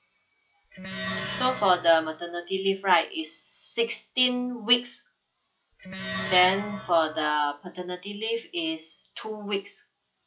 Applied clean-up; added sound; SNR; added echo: classical method log-MMSE.